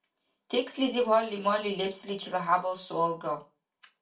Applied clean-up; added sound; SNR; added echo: none; none; none; reverberation time 0.3 s.